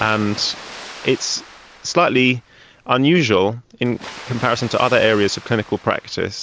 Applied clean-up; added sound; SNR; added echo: none; Water; 18 dB; none.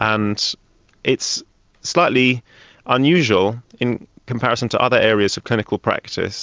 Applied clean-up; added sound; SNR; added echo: none; none; none; none.